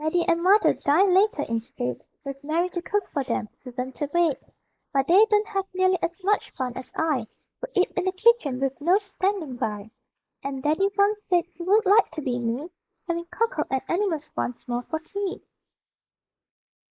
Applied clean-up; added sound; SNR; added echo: neural mask model Resemble Enhance denoiser.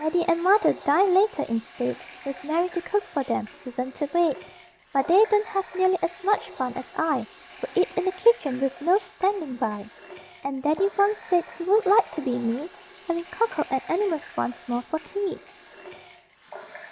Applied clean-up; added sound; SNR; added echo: none; Water tap, faucet; 19 dB; none.